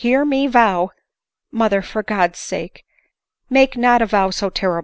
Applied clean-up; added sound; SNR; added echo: none; none; none; none.